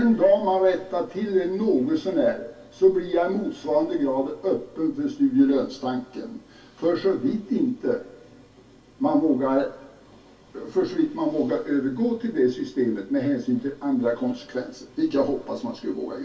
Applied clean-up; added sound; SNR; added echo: none; none; none; reverberation time 0.2 s.